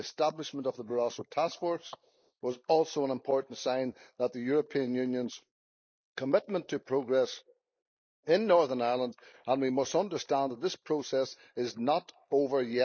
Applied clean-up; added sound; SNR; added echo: neural mask model Resemble Enhance denoiser.